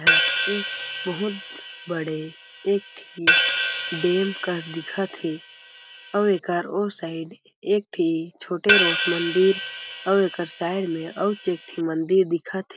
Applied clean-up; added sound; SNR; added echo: none; Crash cymbal / Hi-hat; -1 dB; none.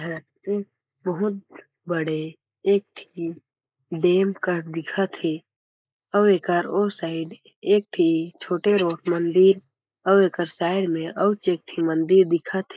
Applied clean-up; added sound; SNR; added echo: neural mask model Resemble Enhance denoiser.